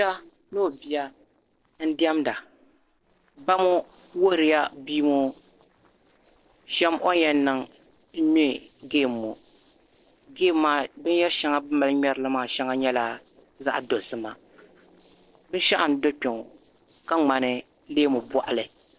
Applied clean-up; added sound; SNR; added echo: neural separator model SepFormer DNS4.